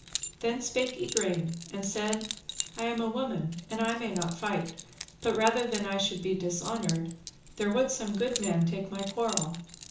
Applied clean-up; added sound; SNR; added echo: none; Keys jangling; 10 dB; reverberation time 0.7 s.